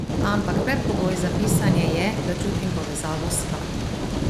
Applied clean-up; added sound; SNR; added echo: none; Thunder; -3 dB; none.